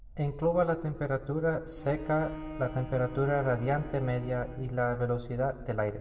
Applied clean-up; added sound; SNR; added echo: none; Bowed string instrument; 14 dB; reverberation time 1.5 s.